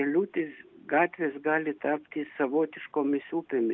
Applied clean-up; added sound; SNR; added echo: none; none; none; none.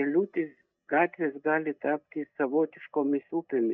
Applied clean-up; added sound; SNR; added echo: neural mask model DeepFilterNet 3.